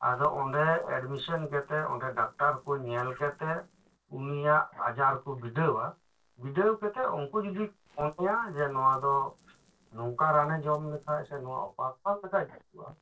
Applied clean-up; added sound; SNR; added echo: neural separator model SepFormer DNS4.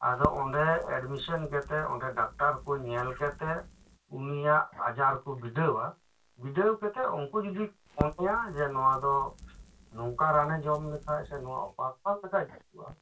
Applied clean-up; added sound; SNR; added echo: none; Crackle; 14 dB; reverberation time 0.2 s.